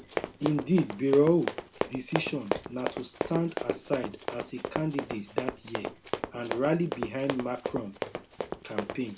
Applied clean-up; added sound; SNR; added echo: none; Run; 5 dB; none.